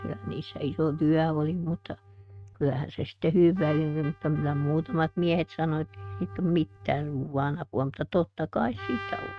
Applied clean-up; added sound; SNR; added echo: neural mask model RNNoise.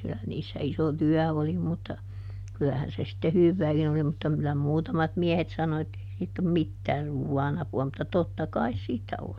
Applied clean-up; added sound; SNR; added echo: none; none; none; none.